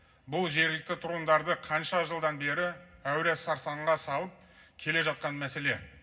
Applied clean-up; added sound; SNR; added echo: none; none; none; reverberation time 0.4 s.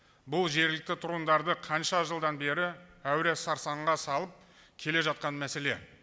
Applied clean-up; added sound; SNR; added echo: none; none; none; none.